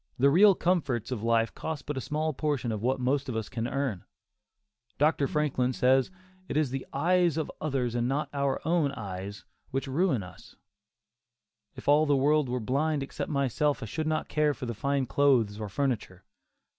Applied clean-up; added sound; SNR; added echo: none; Bowed string instrument; 19 dB; none.